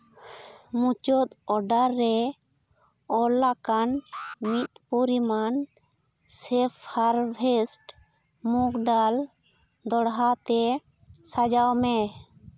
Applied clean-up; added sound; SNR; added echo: none; Alarm; 16 dB; none.